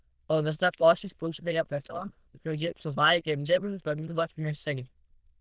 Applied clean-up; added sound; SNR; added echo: neural diffusion model UNIVERSE++.